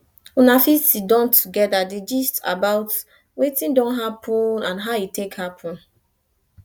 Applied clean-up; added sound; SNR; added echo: none; none; none; none.